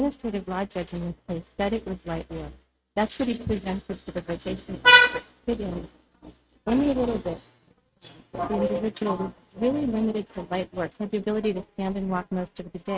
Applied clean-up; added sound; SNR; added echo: neural mask model RNNoise.